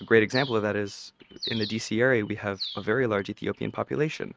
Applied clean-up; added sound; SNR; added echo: neural mask model RNNoise.